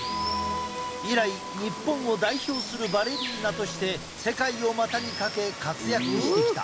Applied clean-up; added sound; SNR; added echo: none; Water; 10 dB; none.